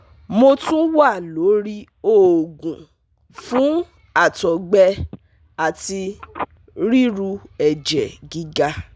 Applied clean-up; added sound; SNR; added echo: none; Telephone; 18 dB; none.